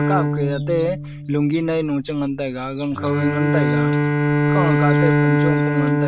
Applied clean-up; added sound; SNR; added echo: none; Bowed string instrument; -4 dB; none.